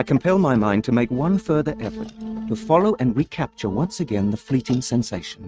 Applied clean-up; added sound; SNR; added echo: neural mask model RNNoise.